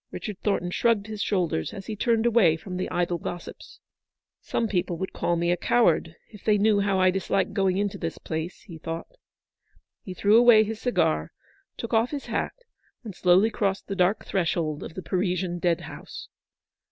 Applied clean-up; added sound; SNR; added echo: none; none; none; none.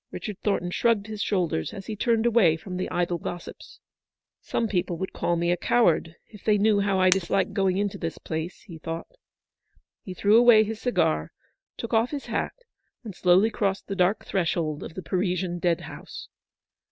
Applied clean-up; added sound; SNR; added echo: neural mask model RNNoise.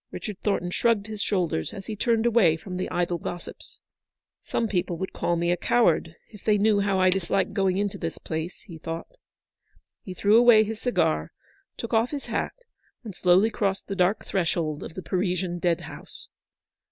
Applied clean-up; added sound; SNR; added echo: neural mask model Resemble Enhance denoiser.